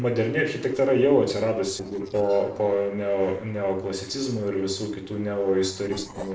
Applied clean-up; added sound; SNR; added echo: neural separator model SepFormer DNS4.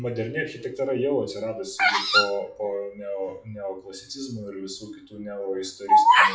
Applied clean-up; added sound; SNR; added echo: classical method WPE with log-MMSE.